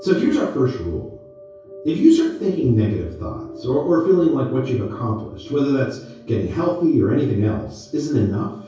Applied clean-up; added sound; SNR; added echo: none; none; none; reverberation time 0.6 s.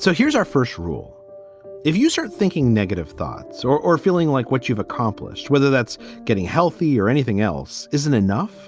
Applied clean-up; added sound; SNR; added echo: none; none; none; none.